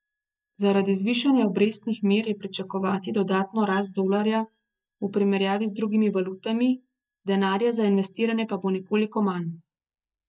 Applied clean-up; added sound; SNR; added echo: neural mask model DeepFilterNet 3.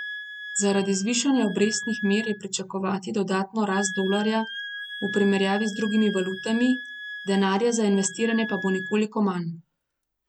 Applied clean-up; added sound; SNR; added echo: none; Wind instrument, woodwind instrument; 12 dB; none.